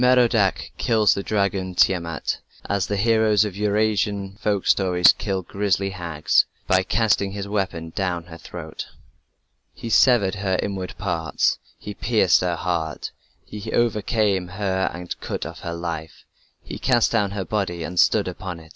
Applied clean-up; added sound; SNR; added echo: none; none; none; none.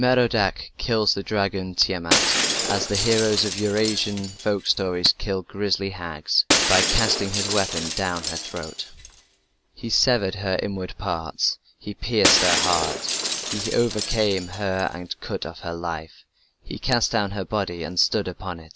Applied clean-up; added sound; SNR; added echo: none; Shatter; 2 dB; none.